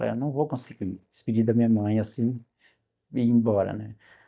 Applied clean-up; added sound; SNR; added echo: neural mask model DeepFilterNet 3.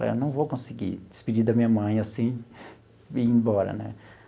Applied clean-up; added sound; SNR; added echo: none; none; none; none.